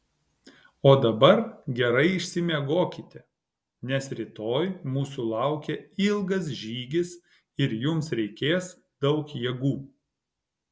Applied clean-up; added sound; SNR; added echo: none; none; none; none.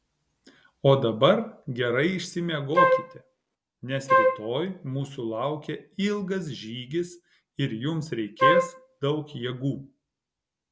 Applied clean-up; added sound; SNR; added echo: none; Wind instrument, woodwind instrument; -5 dB; none.